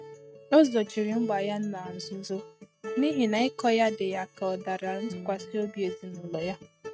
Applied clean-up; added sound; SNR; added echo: neural mask model RNNoise.